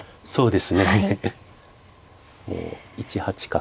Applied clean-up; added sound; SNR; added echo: none; none; none; none.